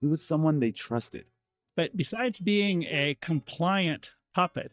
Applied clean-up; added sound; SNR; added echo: neural mask model DeepFilterNet 3.